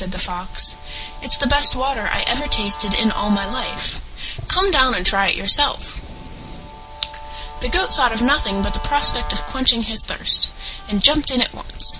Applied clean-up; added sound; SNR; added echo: none; Guitar; 14 dB; none.